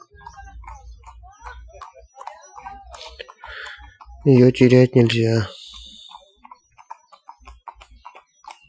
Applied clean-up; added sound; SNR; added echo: classical method Wiener filter.